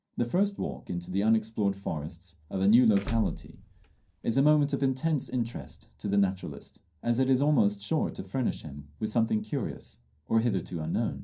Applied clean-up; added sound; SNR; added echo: none; Door / Car; 9 dB; reverberation time 0.3 s.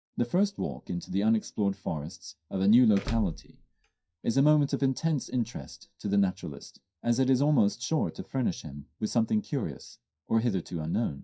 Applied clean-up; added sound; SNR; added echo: classical method WPE with log-MMSE.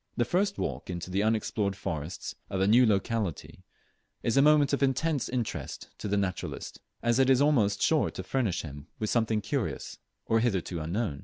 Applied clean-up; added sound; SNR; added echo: none; none; none; none.